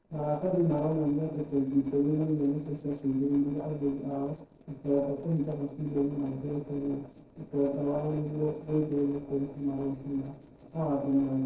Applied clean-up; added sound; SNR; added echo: neural separator model SepFormer DNS4.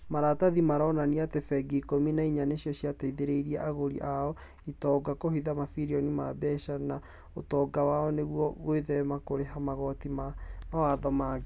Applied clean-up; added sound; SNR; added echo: none; none; none; none.